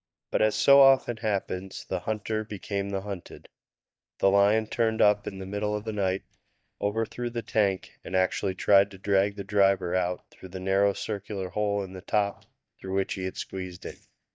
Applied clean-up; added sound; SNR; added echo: neural mask model DeepFilterNet 3.